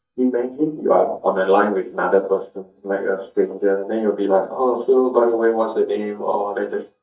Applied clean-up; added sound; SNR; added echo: neural mask model DeepFilterNet 3.